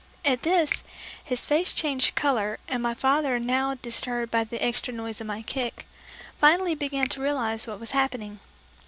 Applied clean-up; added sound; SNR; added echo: none; Finger snapping; 12 dB; none.